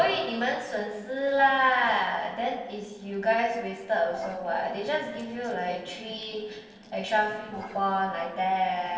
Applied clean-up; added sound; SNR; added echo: neural separator model SepFormer DNS4.